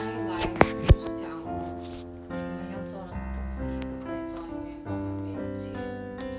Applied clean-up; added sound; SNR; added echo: none; Piano; 3 dB; none.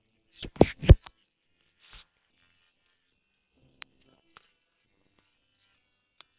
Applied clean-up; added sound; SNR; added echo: neural separator model SepFormer WHAM!.